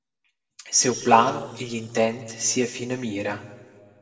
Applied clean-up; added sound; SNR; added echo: neural separator model SepFormer DNS4.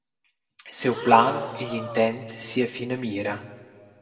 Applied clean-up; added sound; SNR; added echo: none; Breathing; 9 dB; reverberation time 1.3 s.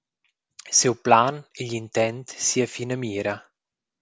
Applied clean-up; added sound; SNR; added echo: none; none; none; none.